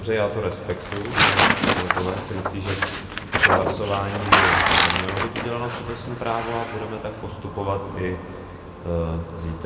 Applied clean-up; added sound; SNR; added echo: none; Tearing; -4 dB; reverberation time 2.1 s.